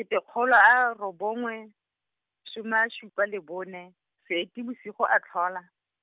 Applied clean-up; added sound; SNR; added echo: none; none; none; none.